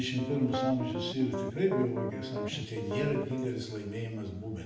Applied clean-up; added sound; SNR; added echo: none; Piano; 4 dB; reverberation time 0.6 s.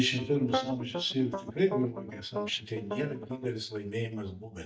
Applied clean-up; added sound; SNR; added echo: neural mask model DeepFilterNet 3.